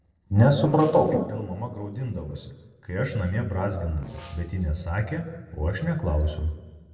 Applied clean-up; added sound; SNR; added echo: neural separator model SepFormer DNS4.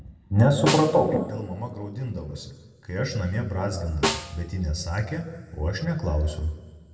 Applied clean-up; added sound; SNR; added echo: none; Snare drum; 8 dB; reverberation time 1.5 s.